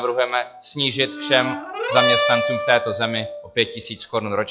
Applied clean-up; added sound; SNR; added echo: classical method log-MMSE.